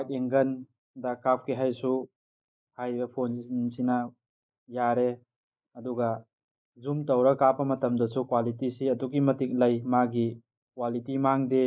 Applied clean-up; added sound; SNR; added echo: neural mask model Resemble Enhance denoiser.